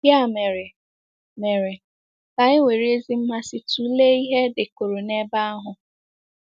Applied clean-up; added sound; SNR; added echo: none; none; none; none.